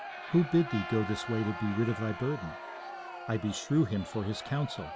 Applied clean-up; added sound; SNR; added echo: none; Crowd + Trumpet; 11 dB; none.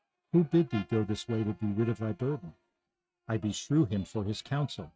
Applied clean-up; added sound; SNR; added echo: neural mask model RNNoise.